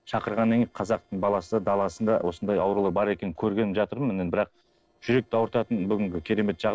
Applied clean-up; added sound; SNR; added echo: neural separator model SepFormer DNS4.